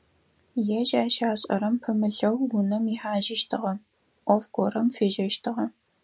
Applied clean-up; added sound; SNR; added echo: none; none; none; none.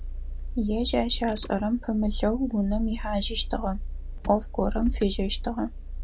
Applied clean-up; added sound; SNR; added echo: none; Engine / Car; 4 dB; none.